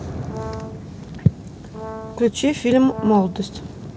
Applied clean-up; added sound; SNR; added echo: none; Brass instrument; 15 dB; none.